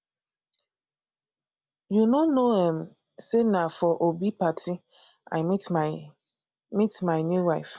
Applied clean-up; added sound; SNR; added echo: none; none; none; none.